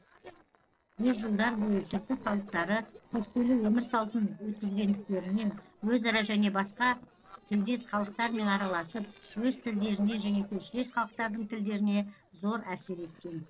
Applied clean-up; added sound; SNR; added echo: neural separator model SepFormer DNS4.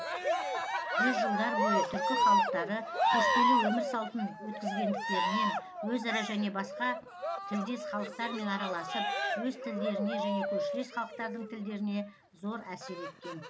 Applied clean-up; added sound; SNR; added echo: none; Cheering; -3 dB; none.